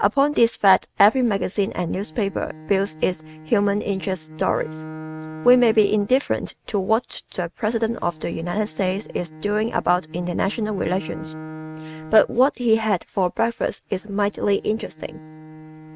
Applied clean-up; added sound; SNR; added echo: neural mask model RNNoise.